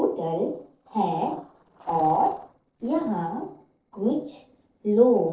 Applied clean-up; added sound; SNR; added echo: neural separator model SepFormer DNS4.